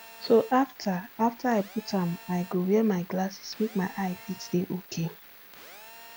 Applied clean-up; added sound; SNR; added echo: none; Telephone; 20 dB; none.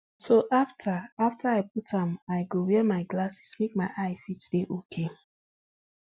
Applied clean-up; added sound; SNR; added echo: none; none; none; none.